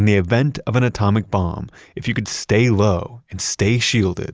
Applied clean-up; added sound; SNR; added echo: none; none; none; none.